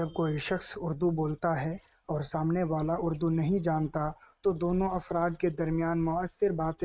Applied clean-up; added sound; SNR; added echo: neural mask model RNNoise.